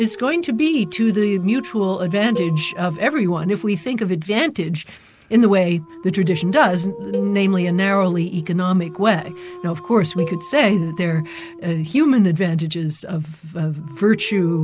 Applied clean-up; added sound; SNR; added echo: none; Dog + Cowbell; 16 dB; none.